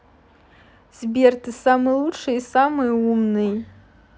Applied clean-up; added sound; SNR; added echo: none; none; none; none.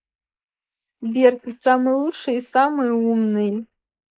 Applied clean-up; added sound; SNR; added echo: neural mask model Resemble Enhance denoiser.